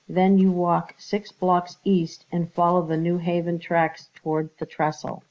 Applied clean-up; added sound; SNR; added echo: none; none; none; none.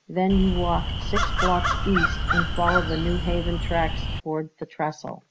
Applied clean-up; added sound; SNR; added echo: none; Crow; -2 dB; none.